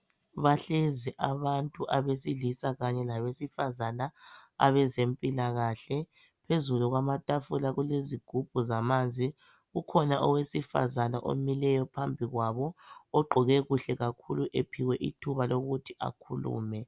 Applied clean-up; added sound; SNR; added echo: none; none; none; none.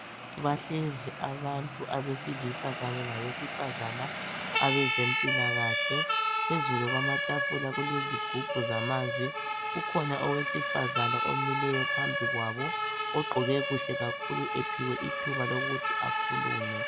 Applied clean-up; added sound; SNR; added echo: none; Siren; -2 dB; none.